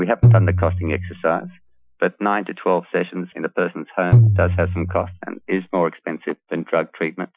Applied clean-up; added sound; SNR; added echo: classical method Wiener filter.